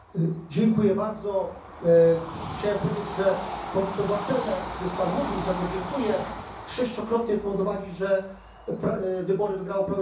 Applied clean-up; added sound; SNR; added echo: none; Train / Bird vocalization, bird call, bird song; 11 dB; reverberation time 0.6 s.